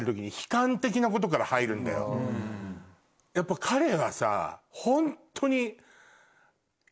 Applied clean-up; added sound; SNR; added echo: none; none; none; none.